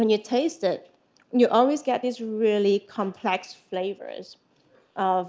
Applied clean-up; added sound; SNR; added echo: none; none; none; none.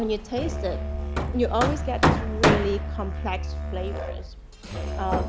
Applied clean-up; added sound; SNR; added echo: none; Musical instrument + Hammer; -3 dB; none.